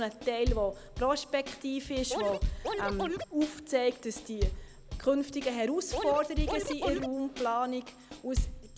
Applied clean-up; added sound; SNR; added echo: none; Bass drum / Snare drum / Drum kit + Scratching (performance technique); 4 dB; none.